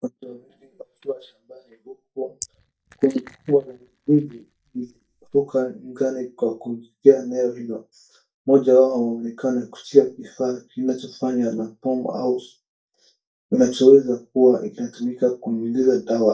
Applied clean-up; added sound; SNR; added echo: neural mask model DeepFilterNet 3.